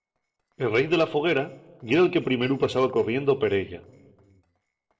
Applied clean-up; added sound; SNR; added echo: neural separator model SepFormer DNS4.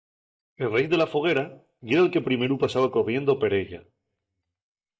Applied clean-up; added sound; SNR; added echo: neural mask model DeepFilterNet 3.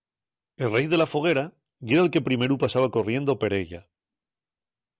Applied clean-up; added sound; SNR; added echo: none; none; none; none.